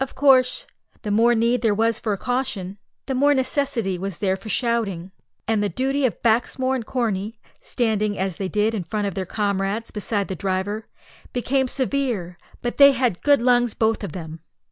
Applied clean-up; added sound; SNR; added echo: none; none; none; none.